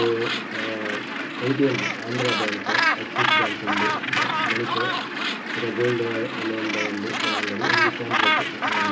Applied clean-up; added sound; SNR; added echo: none; Gull, seagull; -4 dB; reverberation time 0.2 s.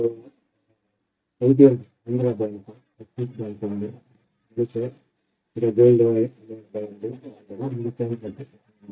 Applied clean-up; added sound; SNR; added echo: neural mask model DeepFilterNet 3.